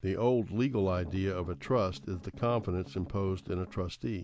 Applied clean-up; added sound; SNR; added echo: none; Strum; 18 dB; none.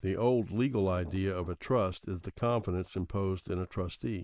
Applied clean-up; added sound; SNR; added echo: neural mask model Resemble Enhance denoiser.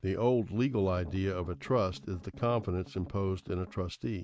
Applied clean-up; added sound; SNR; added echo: neural mask model RNNoise.